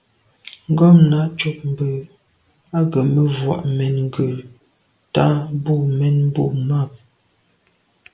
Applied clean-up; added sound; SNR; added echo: none; none; none; none.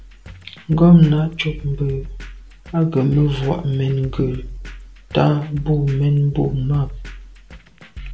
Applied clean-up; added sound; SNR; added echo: none; Drum kit; 14 dB; none.